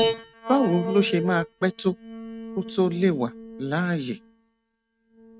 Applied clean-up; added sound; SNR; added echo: neural mask model RNNoise.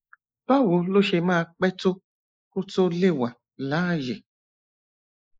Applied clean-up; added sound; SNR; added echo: neural mask model Resemble Enhance denoiser.